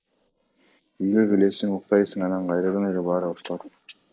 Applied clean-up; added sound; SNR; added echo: neural mask model Resemble Enhance denoiser.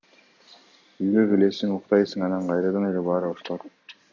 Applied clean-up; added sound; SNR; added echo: none; none; none; none.